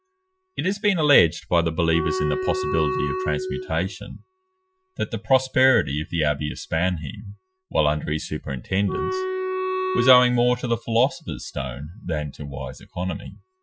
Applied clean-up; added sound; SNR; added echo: classical method Wiener filter.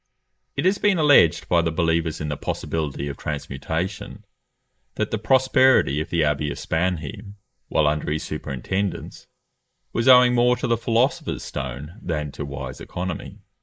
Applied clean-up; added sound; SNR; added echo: neural mask model Resemble Enhance denoiser.